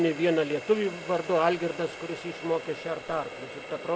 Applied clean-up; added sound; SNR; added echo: none; Water tap, faucet; 12 dB; none.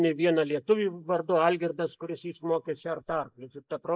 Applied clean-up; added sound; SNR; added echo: neural mask model Resemble Enhance denoiser.